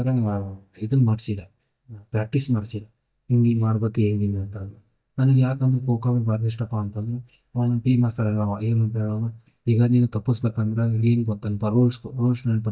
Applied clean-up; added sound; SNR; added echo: neural mask model DeepFilterNet 3.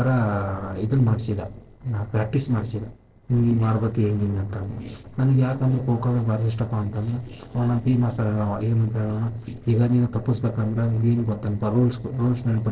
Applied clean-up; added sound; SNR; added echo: neural separator model SepFormer DNS4.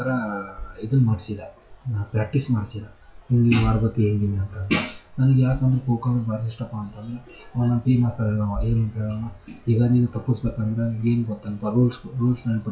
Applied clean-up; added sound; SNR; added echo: classical method WPE with log-MMSE.